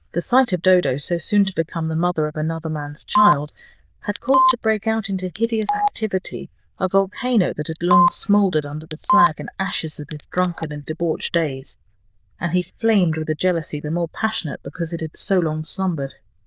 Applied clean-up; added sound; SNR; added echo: neural diffusion model UNIVERSE++.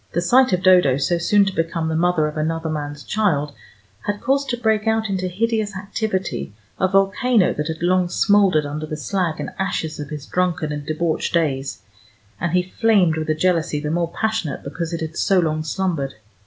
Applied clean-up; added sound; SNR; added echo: none; none; none; none.